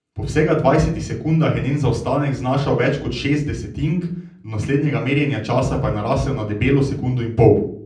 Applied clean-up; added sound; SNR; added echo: none; none; none; reverberation time 0.6 s.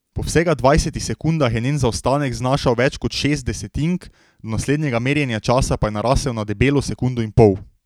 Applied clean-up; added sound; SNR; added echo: none; none; none; none.